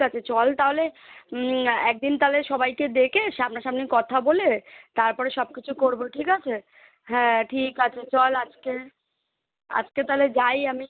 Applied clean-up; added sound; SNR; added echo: none; none; none; none.